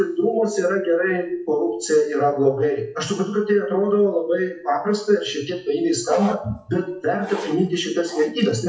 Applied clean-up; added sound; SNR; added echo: classical method WPE with log-MMSE.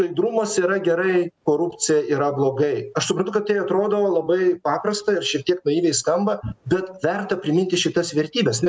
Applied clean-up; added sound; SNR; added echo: none; none; none; none.